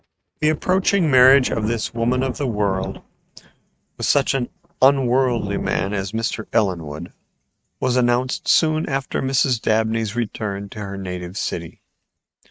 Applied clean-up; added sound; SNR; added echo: neural mask model RNNoise.